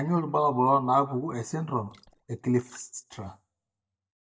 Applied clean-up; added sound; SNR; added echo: neural mask model DeepFilterNet 3.